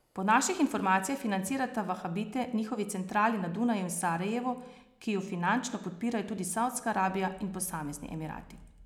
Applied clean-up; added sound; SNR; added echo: none; none; none; none.